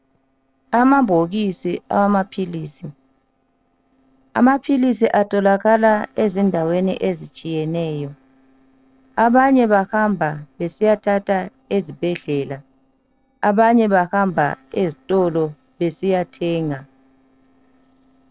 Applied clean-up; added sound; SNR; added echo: neural separator model SepFormer DNS4.